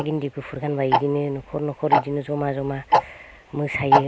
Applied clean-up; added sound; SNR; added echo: none; Tick-tock; -1 dB; none.